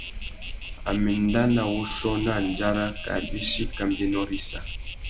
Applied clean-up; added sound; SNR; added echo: none; Insect; -1 dB; none.